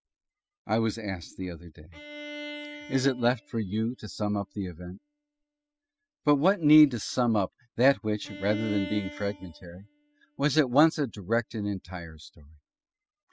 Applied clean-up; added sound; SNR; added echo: classical method spectral subtraction.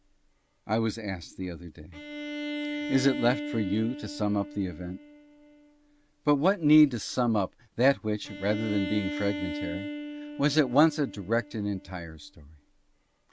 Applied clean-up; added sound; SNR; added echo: none; Bowed string instrument; 10 dB; none.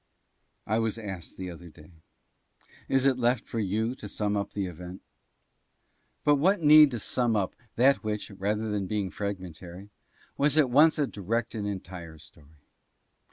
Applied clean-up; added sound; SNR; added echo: none; none; none; none.